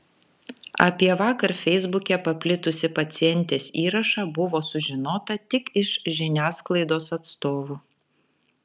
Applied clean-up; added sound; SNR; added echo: none; none; none; none.